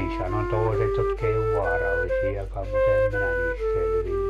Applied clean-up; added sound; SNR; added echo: none; Wind instrument, woodwind instrument; -3 dB; none.